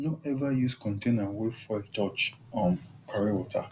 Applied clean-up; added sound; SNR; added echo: none; none; none; none.